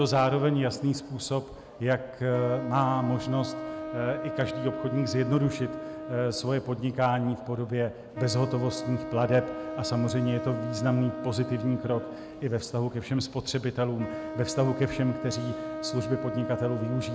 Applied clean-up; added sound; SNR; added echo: none; Wind instrument, woodwind instrument; 9 dB; none.